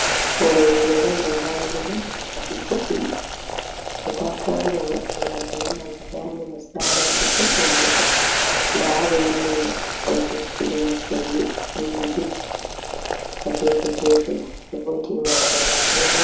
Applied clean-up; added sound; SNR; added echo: none; Boiling; 0 dB; reverberation time 2.6 s.